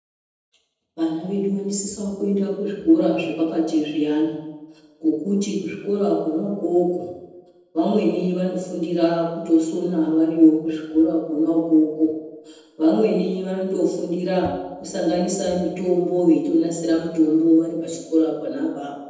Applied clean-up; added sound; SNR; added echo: neural separator model SepFormer DNS4.